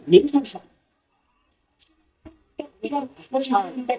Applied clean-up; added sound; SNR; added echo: neural mask model DeepFilterNet 3.